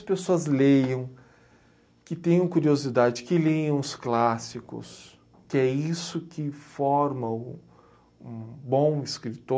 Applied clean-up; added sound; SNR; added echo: none; none; none; none.